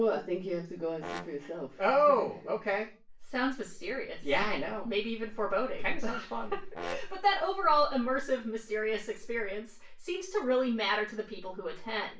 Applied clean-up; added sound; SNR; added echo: none; Brass instrument; 16 dB; reverberation time 0.3 s.